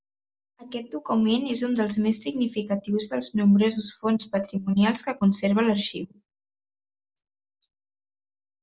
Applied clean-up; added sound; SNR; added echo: none; none; none; none.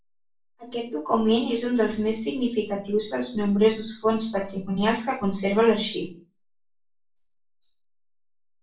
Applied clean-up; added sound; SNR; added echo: none; none; none; reverberation time 0.3 s.